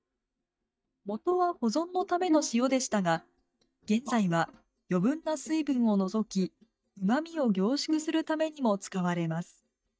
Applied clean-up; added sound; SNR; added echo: neural mask model DeepFilterNet 3.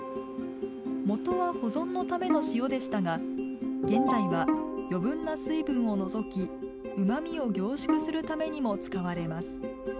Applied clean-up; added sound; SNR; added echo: none; Bowed string instrument; 6 dB; none.